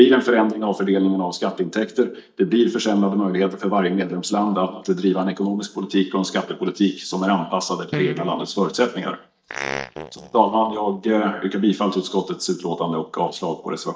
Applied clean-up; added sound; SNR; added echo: neural mask model DeepFilterNet 3.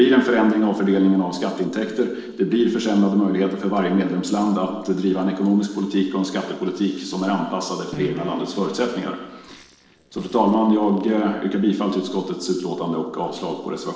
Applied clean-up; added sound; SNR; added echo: neural separator model SepFormer DNS4.